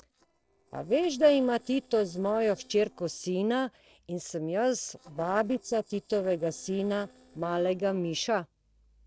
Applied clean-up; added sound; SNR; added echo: neural separator model SepFormer DNS4.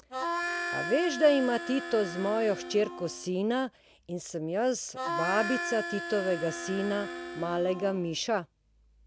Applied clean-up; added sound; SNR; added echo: none; Harmonica; 6 dB; none.